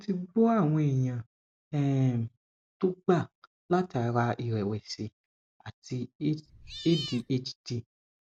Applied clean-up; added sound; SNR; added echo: none; Cat; 11 dB; none.